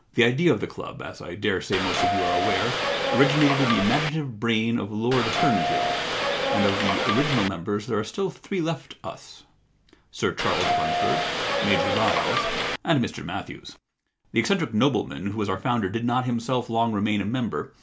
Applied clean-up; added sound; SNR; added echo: none; Subway, metro, underground / Doorbell; -1 dB; none.